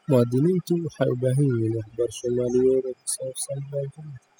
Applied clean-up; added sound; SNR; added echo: classical method spectral subtraction.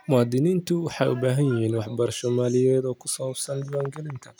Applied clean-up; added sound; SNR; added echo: none; none; none; none.